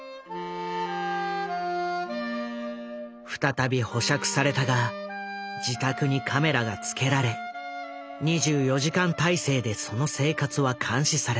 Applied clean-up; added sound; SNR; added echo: none; none; none; none.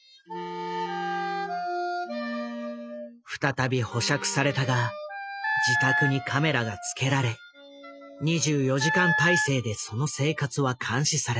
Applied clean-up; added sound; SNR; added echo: classical method Wiener filter.